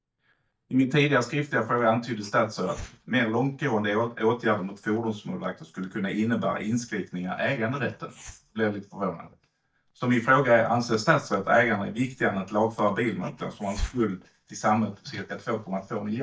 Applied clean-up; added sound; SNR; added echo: neural mask model DeepFilterNet 3.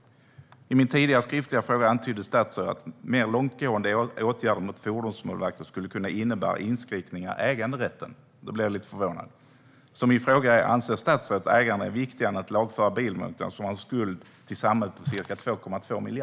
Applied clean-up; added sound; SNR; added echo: none; none; none; none.